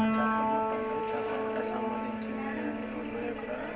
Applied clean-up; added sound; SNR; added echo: none; Piano; -5 dB; reverberation time 0.5 s.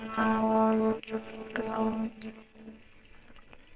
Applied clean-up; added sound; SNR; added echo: neural separator model SepFormer WHAMR!.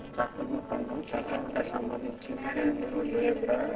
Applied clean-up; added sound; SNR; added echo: neural separator model SepFormer DNS4.